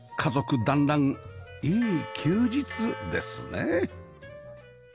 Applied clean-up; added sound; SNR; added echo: none; Bell; 12 dB; none.